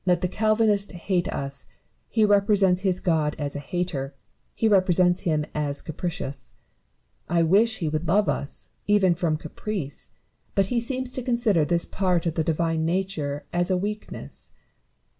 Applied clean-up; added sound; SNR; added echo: none; none; none; none.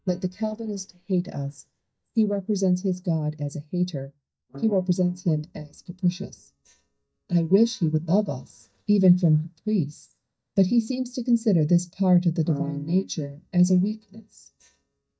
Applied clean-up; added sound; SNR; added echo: neural mask model DeepFilterNet 3.